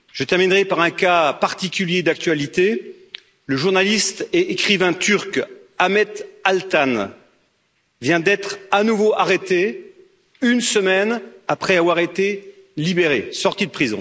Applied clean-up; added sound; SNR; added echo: none; none; none; none.